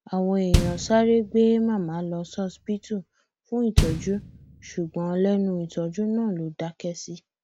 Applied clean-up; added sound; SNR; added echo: none; Bass drum; 5 dB; none.